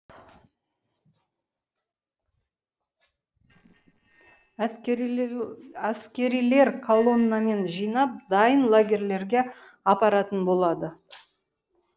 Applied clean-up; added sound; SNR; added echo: neural separator model SepFormer DNS4.